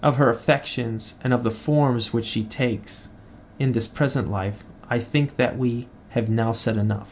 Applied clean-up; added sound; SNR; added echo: none; none; none; none.